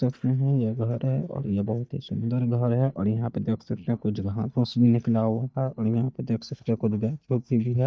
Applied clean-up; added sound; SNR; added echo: neural mask model DeepFilterNet 3.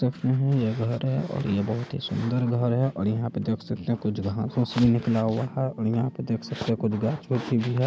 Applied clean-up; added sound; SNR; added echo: none; none; none; none.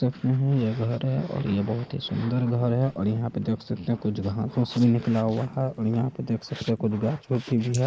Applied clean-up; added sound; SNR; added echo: neural mask model Resemble Enhance denoiser.